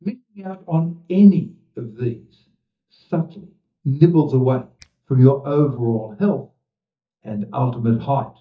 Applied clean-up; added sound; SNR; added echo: neural mask model DeepFilterNet 3.